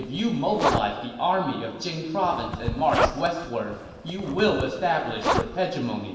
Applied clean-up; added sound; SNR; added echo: none; Zipper (clothing); 4 dB; reverberation time 1.4 s.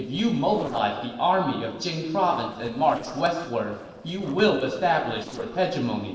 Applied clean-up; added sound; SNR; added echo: neural separator model SepFormer DNS4.